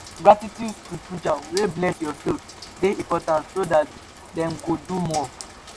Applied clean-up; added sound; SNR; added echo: none; Rain; 16 dB; none.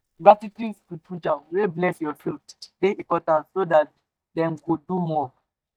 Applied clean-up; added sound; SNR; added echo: neural mask model DeepFilterNet 3.